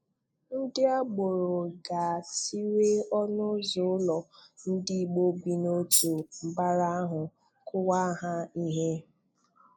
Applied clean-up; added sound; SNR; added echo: neural mask model Resemble Enhance denoiser.